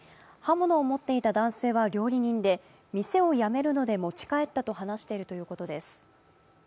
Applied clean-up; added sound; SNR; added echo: none; none; none; none.